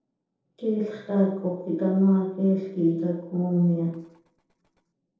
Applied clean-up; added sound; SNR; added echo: neural separator model SepFormer DNS4.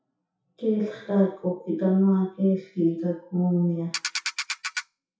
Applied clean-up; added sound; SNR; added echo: classical method WPE with log-MMSE.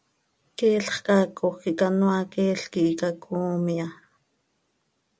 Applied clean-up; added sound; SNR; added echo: none; none; none; none.